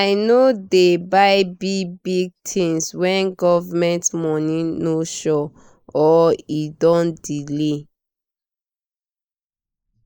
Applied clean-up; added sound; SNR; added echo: neural mask model Resemble Enhance denoiser.